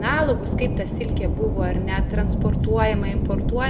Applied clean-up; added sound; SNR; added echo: none; Thunder / Rain; -4 dB; reverberation time 1.1 s.